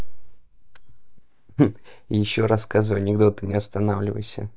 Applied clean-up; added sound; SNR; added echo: neural mask model DeepFilterNet 3.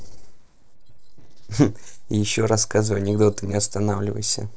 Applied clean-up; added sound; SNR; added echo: neural separator model SepFormer DNS4.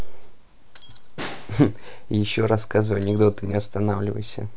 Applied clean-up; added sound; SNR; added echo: none; Snare drum + Shatter; 19 dB; none.